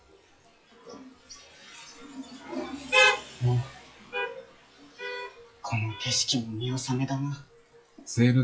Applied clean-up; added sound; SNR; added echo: classical method WPE with log-MMSE.